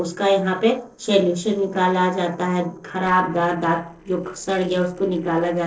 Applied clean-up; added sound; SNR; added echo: neural separator model SepFormer DNS4.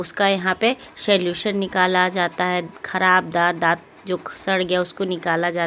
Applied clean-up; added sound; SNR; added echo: none; none; none; none.